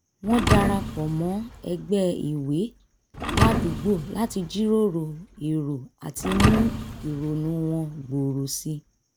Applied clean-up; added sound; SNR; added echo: none; Thump, thud; 3 dB; none.